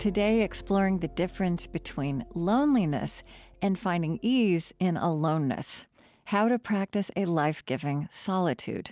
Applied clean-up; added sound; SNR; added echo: none; none; none; none.